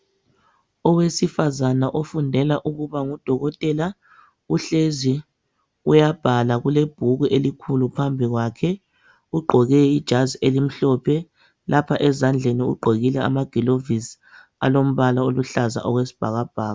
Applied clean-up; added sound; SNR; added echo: none; none; none; none.